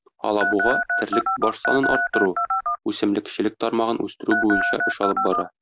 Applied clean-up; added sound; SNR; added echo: none; Telephone; -1 dB; none.